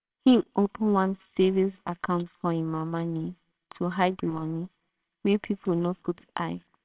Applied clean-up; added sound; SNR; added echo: neural separator model SepFormer WHAMR!.